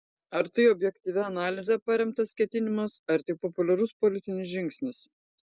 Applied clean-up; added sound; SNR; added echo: none; none; none; none.